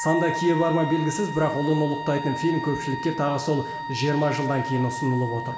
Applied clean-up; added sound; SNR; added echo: none; Wind instrument, woodwind instrument; 7 dB; reverberation time 2.1 s.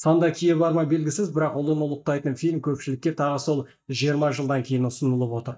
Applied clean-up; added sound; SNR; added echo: neural mask model DeepFilterNet 3.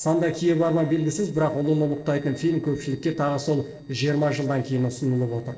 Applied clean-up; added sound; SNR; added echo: neural separator model SepFormer DNS4.